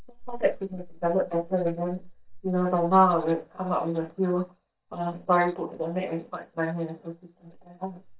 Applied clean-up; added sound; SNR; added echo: neural mask model DeepFilterNet 3.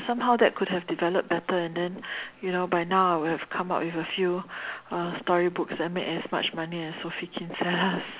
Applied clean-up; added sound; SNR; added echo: none; none; none; none.